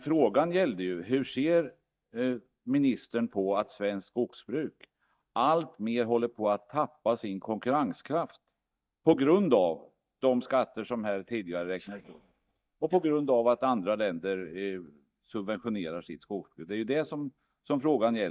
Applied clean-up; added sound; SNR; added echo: neural mask model DeepFilterNet 3.